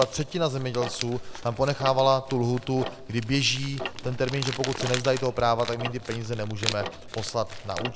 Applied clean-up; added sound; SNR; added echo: none; Tick-tock + Crumpling, crinkling; 9 dB; none.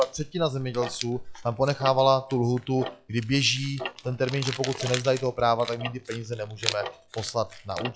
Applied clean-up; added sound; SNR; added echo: classical method log-MMSE.